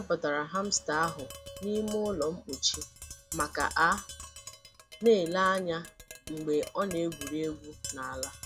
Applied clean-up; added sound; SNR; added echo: none; Tap; 14 dB; none.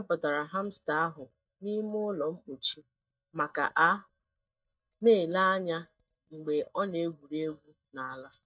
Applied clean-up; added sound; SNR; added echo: neural mask model DeepFilterNet 3.